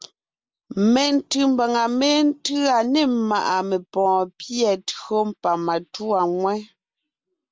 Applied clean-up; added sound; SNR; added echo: none; none; none; none.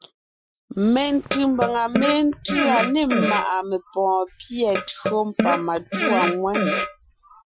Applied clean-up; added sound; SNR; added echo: classical method Wiener filter.